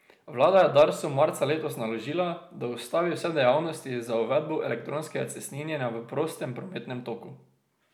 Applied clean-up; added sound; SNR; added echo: none; none; none; none.